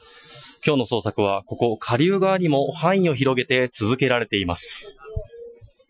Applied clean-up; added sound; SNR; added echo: classical method Wiener filter.